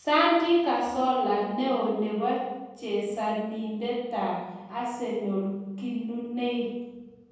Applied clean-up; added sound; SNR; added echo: none; none; none; reverberation time 1.3 s.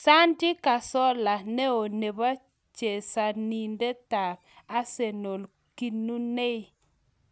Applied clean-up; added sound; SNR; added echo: none; none; none; none.